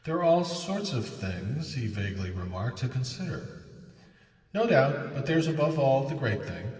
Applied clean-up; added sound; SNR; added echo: none; none; none; reverberation time 2.1 s.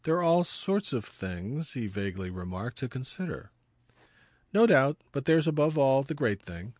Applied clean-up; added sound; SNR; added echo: none; none; none; none.